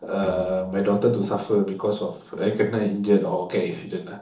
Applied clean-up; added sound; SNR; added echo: neural separator model SepFormer DNS4.